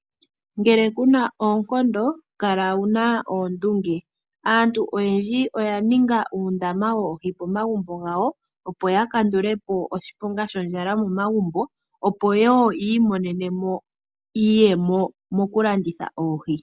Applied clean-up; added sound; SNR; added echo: none; none; none; none.